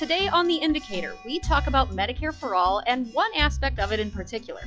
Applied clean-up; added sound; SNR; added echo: classical method log-MMSE.